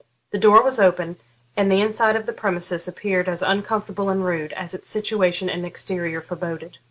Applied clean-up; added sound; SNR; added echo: none; none; none; none.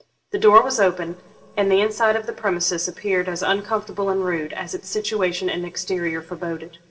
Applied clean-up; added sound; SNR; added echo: none; none; none; reverberation time 0.6 s.